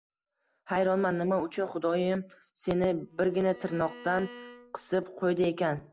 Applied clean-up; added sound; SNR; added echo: none; Bowed string instrument; 19 dB; none.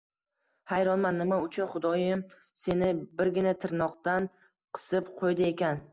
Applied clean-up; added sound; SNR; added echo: none; none; none; none.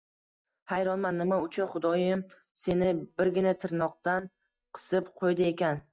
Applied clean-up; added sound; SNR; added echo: neural mask model DeepFilterNet 3.